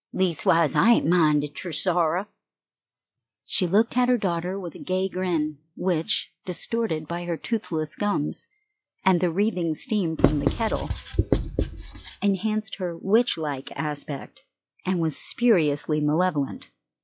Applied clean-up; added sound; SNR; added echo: classical method log-MMSE.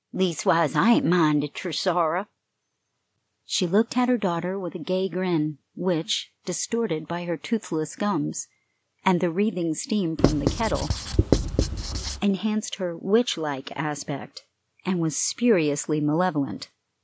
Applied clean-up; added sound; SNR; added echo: none; Writing; -1 dB; none.